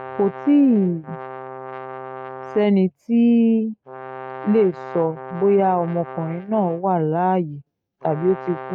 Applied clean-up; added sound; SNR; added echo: neural mask model RNNoise.